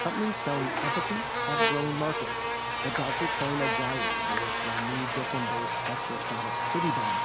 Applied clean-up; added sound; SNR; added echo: none; Buzz; -5 dB; none.